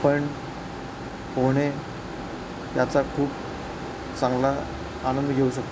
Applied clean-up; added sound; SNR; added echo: none; none; none; none.